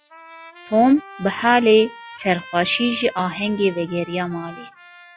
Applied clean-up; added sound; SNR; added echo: classical method log-MMSE.